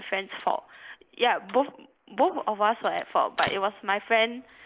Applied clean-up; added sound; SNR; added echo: neural mask model Resemble Enhance denoiser.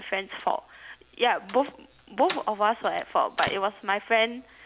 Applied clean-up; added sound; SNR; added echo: none; Slam; 16 dB; none.